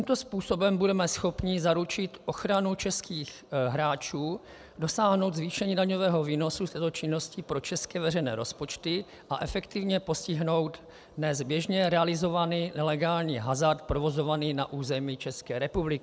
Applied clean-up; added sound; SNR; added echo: none; none; none; none.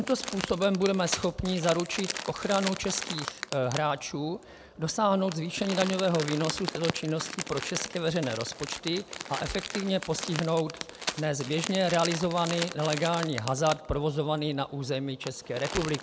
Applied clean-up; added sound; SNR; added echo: none; Crumpling, crinkling; 9 dB; none.